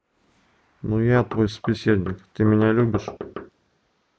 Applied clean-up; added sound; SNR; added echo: neural mask model Resemble Enhance denoiser.